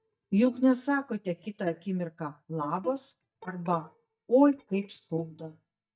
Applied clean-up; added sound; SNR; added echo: neural mask model DeepFilterNet 3.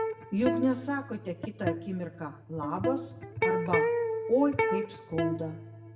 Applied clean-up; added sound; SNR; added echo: none; Electric guitar; 0 dB; reverberation time 0.6 s.